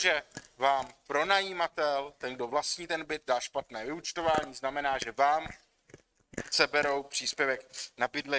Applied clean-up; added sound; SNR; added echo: neural mask model RNNoise.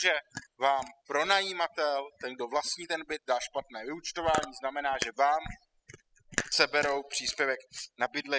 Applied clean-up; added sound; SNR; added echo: classical method spectral subtraction.